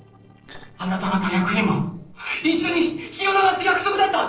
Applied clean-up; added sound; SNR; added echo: neural separator model SepFormer DNS4.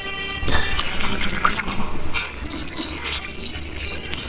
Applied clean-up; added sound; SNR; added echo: neural separator model SepFormer WHAMR!.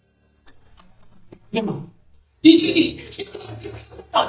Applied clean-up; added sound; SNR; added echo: neural mask model DeepFilterNet 3.